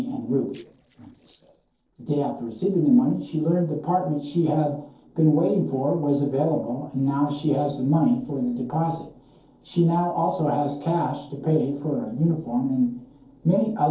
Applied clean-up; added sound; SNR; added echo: neural separator model SepFormer DNS4.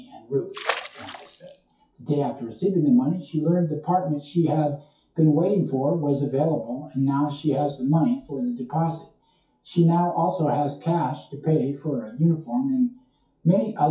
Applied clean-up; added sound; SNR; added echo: classical method WPE with log-MMSE.